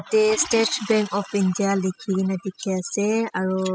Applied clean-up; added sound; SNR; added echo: classical method spectral subtraction.